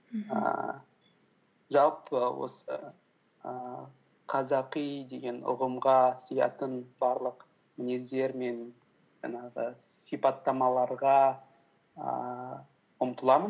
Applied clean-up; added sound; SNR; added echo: none; none; none; none.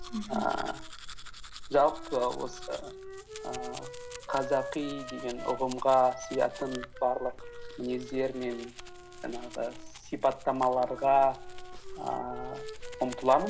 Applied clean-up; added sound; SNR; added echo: none; Wind instrument, woodwind instrument + Domestic sounds, home sounds; 10 dB; none.